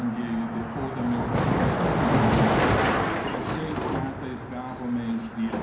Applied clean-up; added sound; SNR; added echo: none; Car passing by; -4 dB; reverberation time 0.5 s.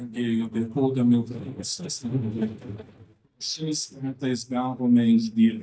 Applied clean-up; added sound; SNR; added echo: neural mask model DeepFilterNet 3.